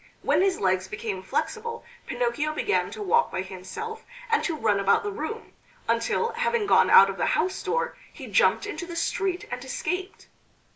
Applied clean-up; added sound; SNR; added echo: none; none; none; none.